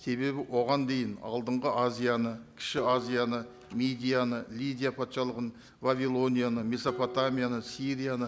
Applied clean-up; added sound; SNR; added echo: none; Dishes, pots, and pans; 18 dB; none.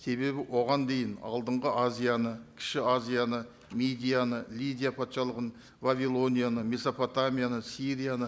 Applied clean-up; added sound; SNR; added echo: none; none; none; none.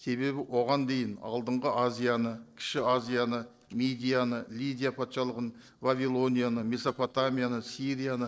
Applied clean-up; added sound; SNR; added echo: neural separator model SepFormer DNS4.